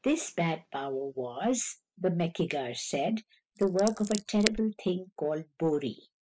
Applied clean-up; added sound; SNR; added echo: classical method spectral subtraction.